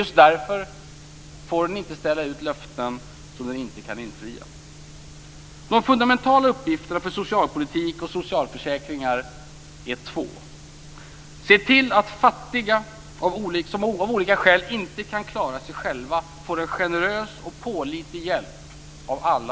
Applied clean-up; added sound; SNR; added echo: none; none; none; none.